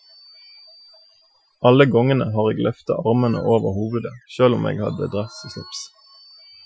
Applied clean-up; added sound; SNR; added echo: classical method Wiener filter.